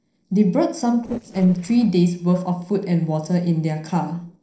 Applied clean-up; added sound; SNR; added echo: neural separator model SepFormer DNS4.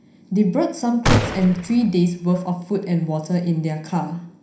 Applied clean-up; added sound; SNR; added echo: none; Gunshot, gunfire; 2 dB; reverberation time 0.5 s.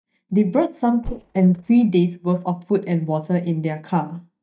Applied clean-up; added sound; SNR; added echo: neural mask model DeepFilterNet 3.